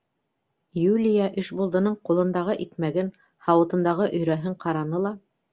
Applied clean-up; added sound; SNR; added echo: none; none; none; none.